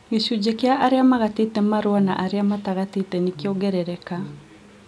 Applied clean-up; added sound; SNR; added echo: none; Brass instrument; 19 dB; none.